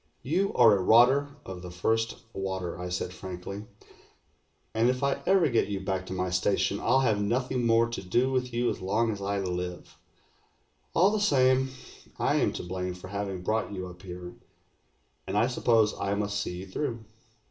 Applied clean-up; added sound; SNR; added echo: none; none; none; reverberation time 0.4 s.